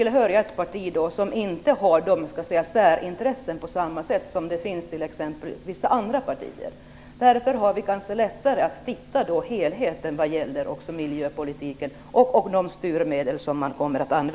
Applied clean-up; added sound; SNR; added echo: none; none; none; none.